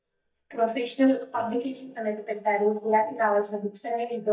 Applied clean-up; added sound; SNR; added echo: neural mask model DeepFilterNet 3.